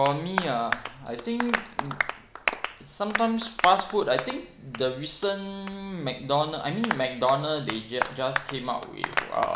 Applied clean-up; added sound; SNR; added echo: none; Applause; 6 dB; none.